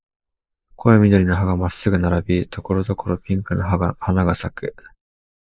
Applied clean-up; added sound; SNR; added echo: neural mask model Resemble Enhance denoiser.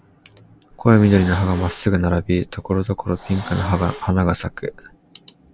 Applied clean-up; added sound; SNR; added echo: none; Hiss; 17 dB; none.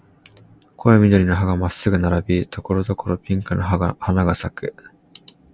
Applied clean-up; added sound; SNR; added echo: none; none; none; none.